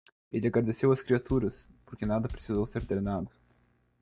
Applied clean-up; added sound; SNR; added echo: neural mask model DeepFilterNet 3.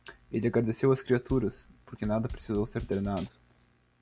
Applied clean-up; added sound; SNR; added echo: none; Bass drum / Snare drum / Drum kit; 13 dB; none.